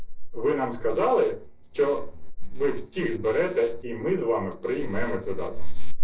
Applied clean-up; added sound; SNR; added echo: neural separator model SepFormer DNS4.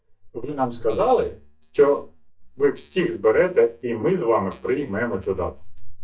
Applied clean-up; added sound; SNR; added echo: neural mask model DeepFilterNet 3.